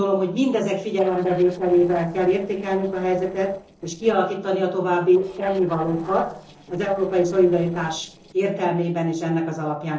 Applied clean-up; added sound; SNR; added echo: neural separator model SepFormer DNS4.